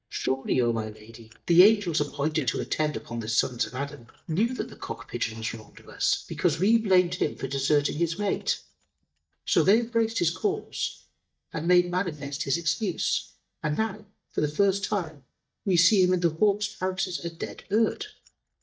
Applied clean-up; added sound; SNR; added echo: neural mask model DeepFilterNet 3.